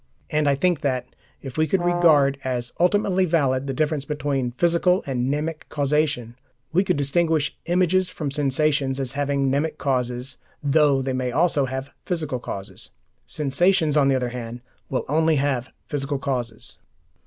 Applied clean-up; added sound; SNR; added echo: none; Brass instrument; 8 dB; none.